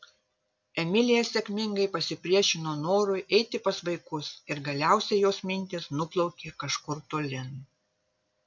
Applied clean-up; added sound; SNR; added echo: none; none; none; none.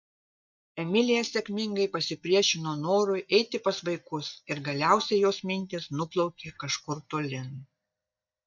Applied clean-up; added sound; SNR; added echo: neural mask model DeepFilterNet 3.